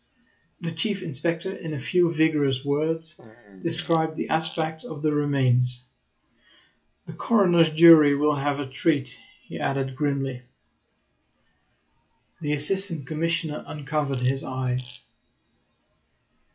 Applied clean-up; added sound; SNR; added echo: classical method log-MMSE.